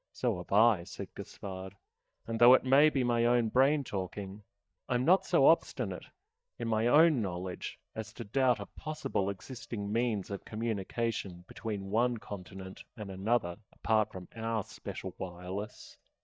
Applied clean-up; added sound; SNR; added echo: neural mask model DeepFilterNet 3.